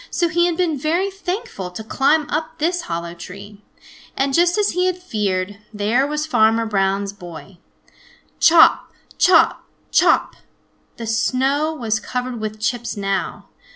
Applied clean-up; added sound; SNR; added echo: none; none; none; none.